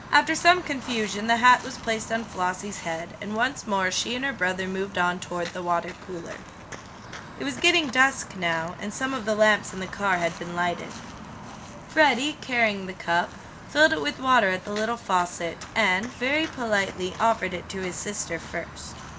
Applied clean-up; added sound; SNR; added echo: none; Walk, footsteps; 15 dB; none.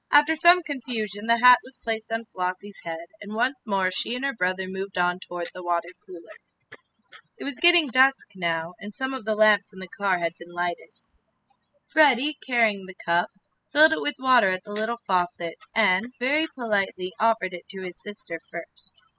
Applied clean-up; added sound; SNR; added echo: classical method spectral subtraction.